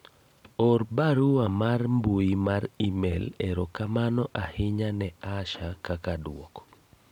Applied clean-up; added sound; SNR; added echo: none; none; none; none.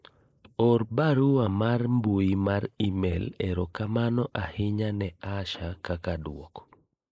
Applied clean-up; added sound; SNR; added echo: neural mask model Resemble Enhance denoiser.